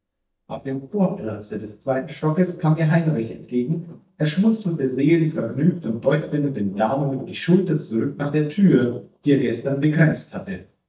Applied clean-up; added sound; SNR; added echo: neural mask model DeepFilterNet 3.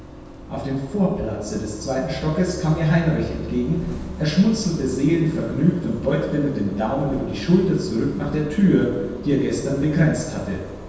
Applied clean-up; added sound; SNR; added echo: none; Bus; 13 dB; reverberation time 1.2 s.